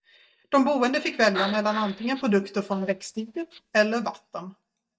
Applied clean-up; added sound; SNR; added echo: neural mask model DeepFilterNet 3.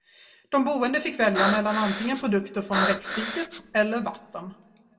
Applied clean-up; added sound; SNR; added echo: none; Breathing; 3 dB; reverberation time 1.0 s.